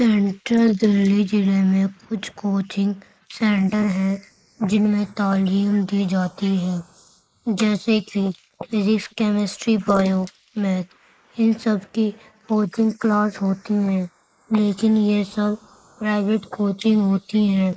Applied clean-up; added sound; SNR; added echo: neural mask model Resemble Enhance denoiser.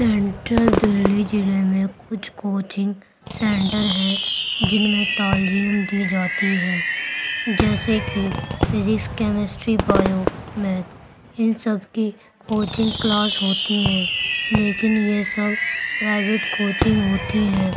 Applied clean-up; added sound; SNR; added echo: none; Fireworks; 4 dB; none.